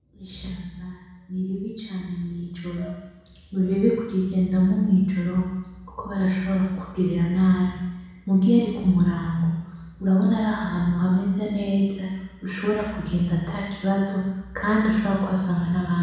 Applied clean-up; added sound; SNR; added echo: none; none; none; reverberation time 1.1 s.